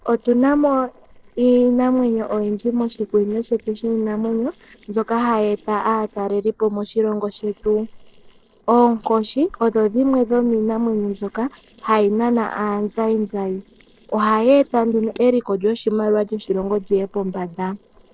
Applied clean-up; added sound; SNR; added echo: neural separator model SepFormer DNS4.